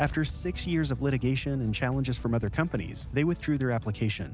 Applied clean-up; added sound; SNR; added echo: none; none; none; none.